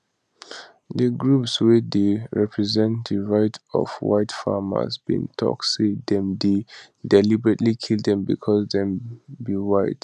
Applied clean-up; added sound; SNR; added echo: none; none; none; none.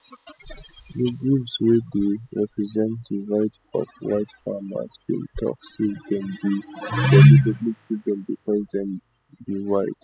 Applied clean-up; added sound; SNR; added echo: classical method spectral subtraction.